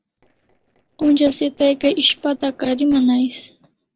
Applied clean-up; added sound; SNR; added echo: neural separator model SepFormer DNS4.